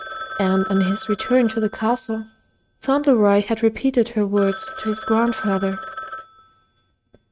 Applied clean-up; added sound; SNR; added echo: neural mask model RNNoise.